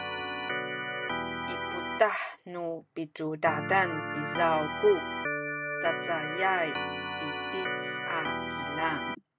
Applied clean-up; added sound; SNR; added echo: none; Organ; 2 dB; none.